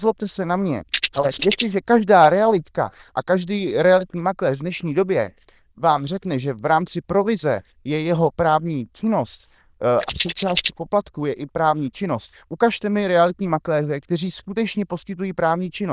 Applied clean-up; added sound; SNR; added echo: neural diffusion model UNIVERSE++.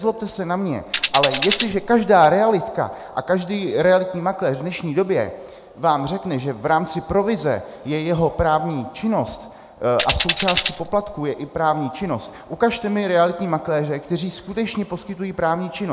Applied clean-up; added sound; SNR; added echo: none; Tambourine; 3 dB; none.